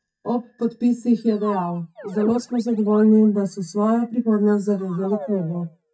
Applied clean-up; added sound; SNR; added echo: neural mask model DeepFilterNet 3.